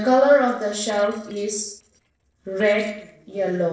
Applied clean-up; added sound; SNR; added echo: neural separator model SepFormer DNS4.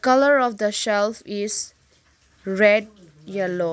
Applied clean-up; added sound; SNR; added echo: none; none; none; none.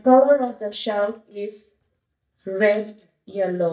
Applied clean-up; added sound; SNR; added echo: neural mask model DeepFilterNet 3.